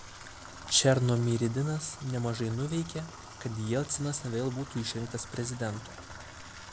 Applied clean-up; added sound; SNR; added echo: none; Bathtub (filling or washing) / Water tap, faucet; 14 dB; none.